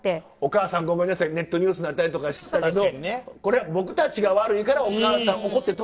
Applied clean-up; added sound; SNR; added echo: neural separator model SepFormer DNS4.